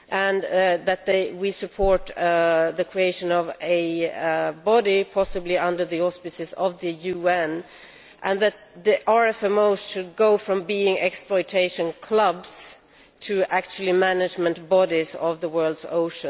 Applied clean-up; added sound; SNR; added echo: none; none; none; none.